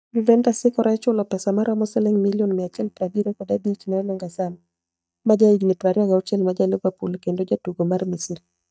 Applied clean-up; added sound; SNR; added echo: neural mask model DeepFilterNet 3.